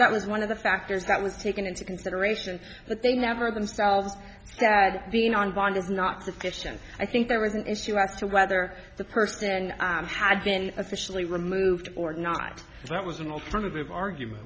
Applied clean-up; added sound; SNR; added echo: none; none; none; none.